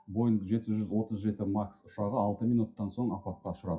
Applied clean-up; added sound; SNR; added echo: classical method WPE with log-MMSE.